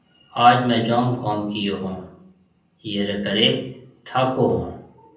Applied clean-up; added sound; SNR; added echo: none; none; none; reverberation time 0.6 s.